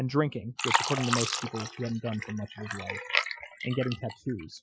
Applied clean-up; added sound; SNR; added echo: classical method Wiener filter.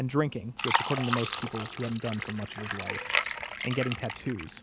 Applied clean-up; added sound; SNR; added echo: none; Fill (with liquid); 1 dB; none.